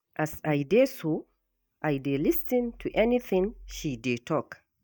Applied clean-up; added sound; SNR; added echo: neural mask model DeepFilterNet 3.